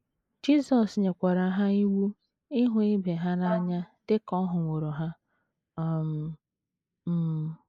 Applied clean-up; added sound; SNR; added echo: neural mask model Resemble Enhance denoiser.